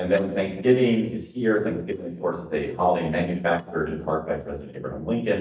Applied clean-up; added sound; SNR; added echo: neural mask model DeepFilterNet 3.